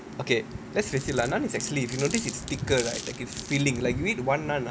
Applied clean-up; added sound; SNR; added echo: none; Glass; 12 dB; none.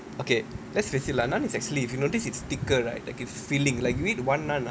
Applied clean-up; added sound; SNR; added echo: none; none; none; none.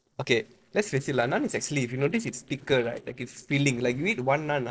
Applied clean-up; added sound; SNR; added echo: neural separator model SepFormer DNS4.